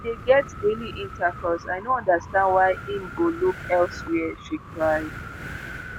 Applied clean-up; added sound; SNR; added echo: none; Wind; 12 dB; none.